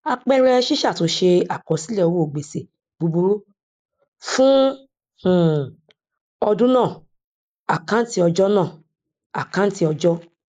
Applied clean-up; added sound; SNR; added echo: neural mask model Resemble Enhance denoiser.